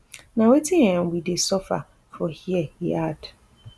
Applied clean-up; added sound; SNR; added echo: none; none; none; none.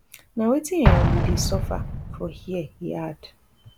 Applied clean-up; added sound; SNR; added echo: none; Explosion; -3 dB; none.